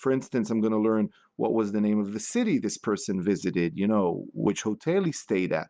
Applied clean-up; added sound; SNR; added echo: none; none; none; none.